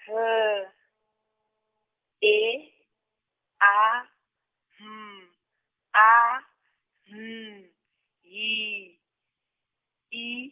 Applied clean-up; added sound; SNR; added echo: none; none; none; none.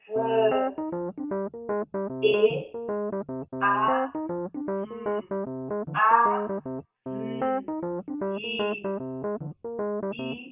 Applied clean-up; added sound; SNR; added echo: none; Piano; 1 dB; reverberation time 0.6 s.